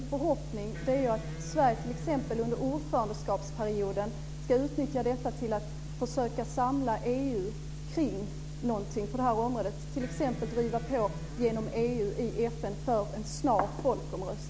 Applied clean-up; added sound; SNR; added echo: none; Electric guitar; 14 dB; none.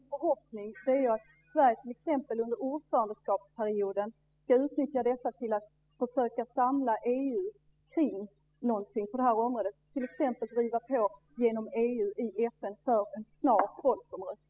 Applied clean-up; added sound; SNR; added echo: classical method spectral subtraction.